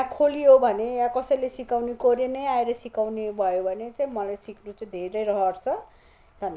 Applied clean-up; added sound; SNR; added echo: none; none; none; none.